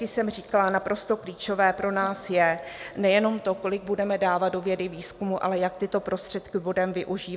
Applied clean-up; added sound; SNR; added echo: none; none; none; none.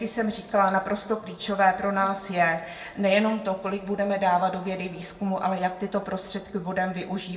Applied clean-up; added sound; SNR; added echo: none; none; none; reverberation time 0.6 s.